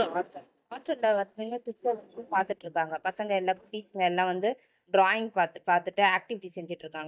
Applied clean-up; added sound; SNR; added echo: neural mask model DeepFilterNet 3.